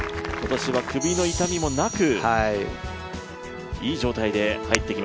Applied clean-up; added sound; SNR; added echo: none; none; none; none.